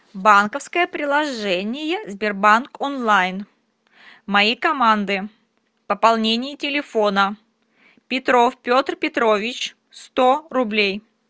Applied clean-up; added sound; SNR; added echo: none; none; none; none.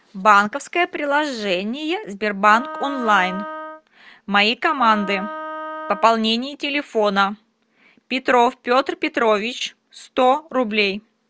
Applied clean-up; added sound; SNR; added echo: none; Wind instrument, woodwind instrument; 12 dB; none.